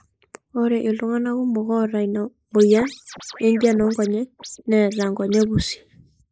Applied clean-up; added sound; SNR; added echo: neural mask model Resemble Enhance denoiser.